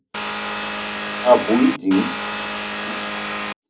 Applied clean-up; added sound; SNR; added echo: none; Vehicle; 4 dB; reverberation time 0.4 s.